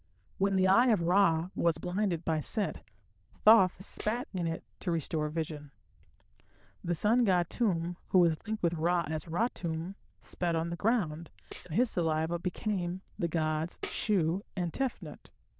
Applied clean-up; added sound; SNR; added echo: neural diffusion model UNIVERSE++.